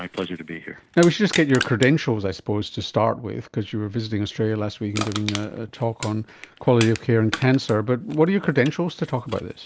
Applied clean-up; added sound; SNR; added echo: none; Crushing; 14 dB; none.